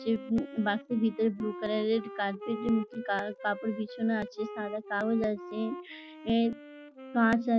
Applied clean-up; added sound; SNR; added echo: none; Wind instrument, woodwind instrument; 13 dB; none.